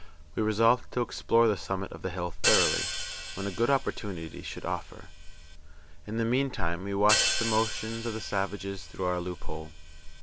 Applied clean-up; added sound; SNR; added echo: none; Hi-hat; 5 dB; none.